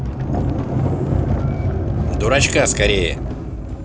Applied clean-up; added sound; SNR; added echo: none; Sliding door; -3 dB; none.